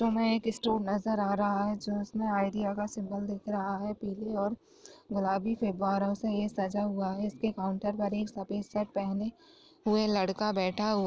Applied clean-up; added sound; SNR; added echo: none; none; none; none.